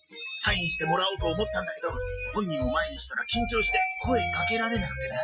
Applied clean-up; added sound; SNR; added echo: classical method Wiener filter.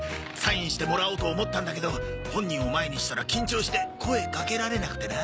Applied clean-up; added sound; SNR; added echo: none; none; none; none.